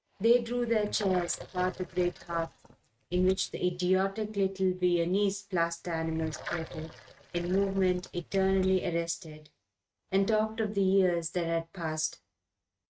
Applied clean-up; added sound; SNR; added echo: neural mask model RNNoise.